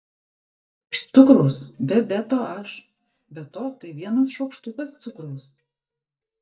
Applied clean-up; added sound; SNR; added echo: neural mask model DeepFilterNet 3.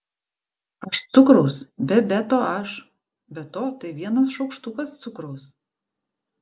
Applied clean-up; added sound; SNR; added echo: none; none; none; none.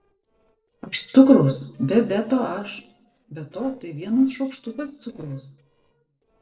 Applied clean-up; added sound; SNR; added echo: neural separator model SepFormer DNS4.